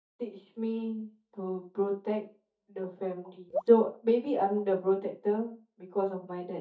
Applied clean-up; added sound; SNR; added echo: neural mask model DeepFilterNet 3.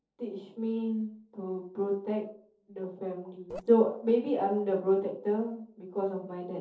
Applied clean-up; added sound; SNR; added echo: neural separator model SepFormer DNS4.